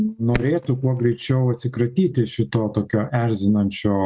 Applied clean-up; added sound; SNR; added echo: neural mask model RNNoise.